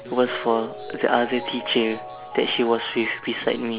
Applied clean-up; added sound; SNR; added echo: none; Mallet percussion; 13 dB; none.